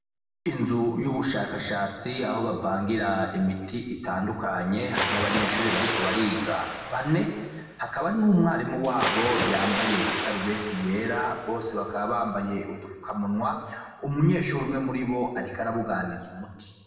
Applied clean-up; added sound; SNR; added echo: none; Water; 6 dB; reverberation time 1.2 s.